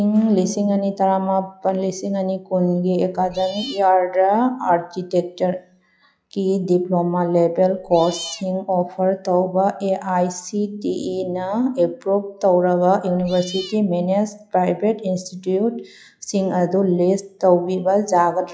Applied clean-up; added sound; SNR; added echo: classical method log-MMSE.